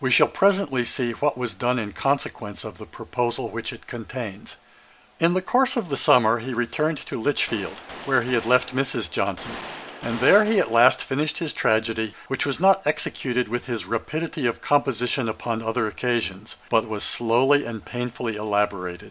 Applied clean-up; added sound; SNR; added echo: none; Gunshot, gunfire; 14 dB; none.